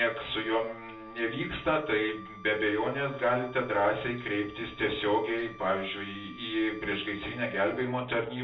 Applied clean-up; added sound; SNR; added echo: none; Wind instrument, woodwind instrument; 19 dB; reverberation time 0.3 s.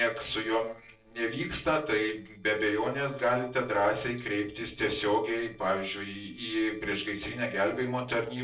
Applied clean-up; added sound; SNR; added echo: neural separator model SepFormer DNS4.